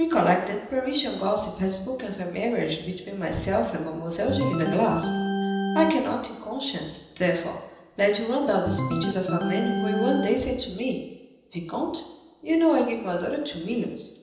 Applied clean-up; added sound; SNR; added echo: none; Organ; 3 dB; reverberation time 0.9 s.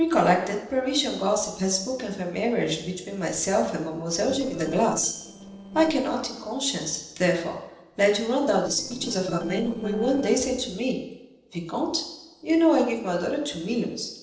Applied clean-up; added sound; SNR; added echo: neural separator model SepFormer DNS4.